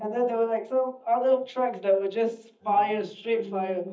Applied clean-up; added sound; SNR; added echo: neural mask model DeepFilterNet 3.